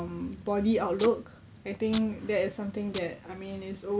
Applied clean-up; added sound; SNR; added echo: none; Packing tape, duct tape; 18 dB; none.